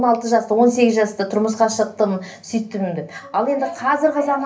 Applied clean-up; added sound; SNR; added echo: none; none; none; reverberation time 0.3 s.